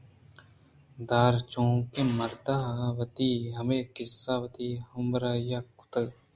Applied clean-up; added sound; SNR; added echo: none; none; none; none.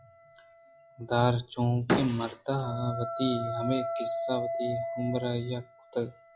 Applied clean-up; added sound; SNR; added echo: classical method log-MMSE.